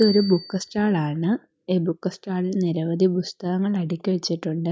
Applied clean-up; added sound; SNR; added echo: neural mask model RNNoise.